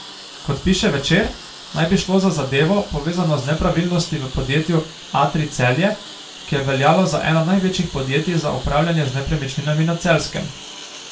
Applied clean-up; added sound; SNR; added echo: none; Engine; 17 dB; reverberation time 0.3 s.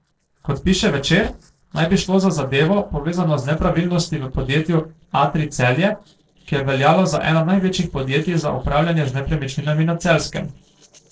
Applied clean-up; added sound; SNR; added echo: neural separator model SepFormer DNS4.